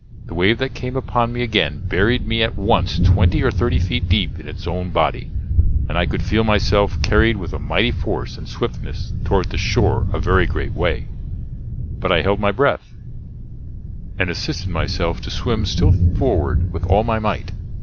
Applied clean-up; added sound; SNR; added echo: none; Thunder; 0 dB; none.